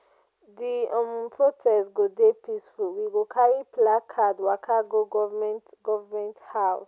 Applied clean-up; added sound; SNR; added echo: none; none; none; none.